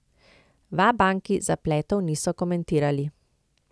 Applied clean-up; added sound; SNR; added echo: none; none; none; none.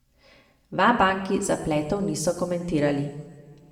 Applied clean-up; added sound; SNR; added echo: none; none; none; reverberation time 1.4 s.